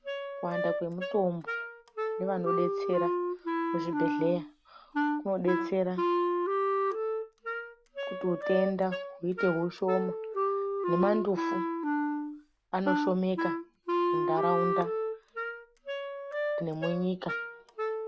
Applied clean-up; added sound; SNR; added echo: none; Wind instrument, woodwind instrument; -1 dB; none.